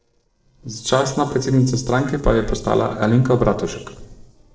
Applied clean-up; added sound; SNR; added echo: neural separator model SepFormer DNS4.